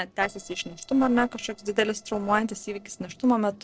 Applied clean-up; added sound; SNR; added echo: neural separator model SepFormer DNS4.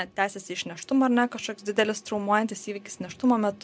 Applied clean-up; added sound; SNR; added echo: none; none; none; none.